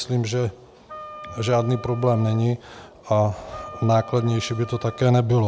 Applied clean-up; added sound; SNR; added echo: none; Wind instrument, woodwind instrument; 17 dB; none.